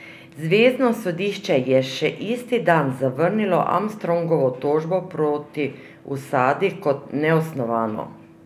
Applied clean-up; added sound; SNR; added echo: none; none; none; none.